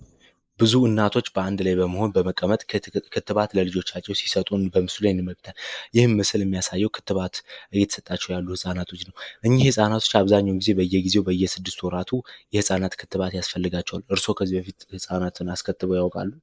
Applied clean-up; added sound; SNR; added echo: neural mask model Resemble Enhance denoiser.